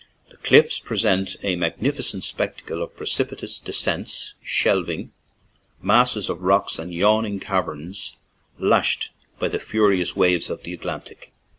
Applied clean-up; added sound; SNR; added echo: none; none; none; none.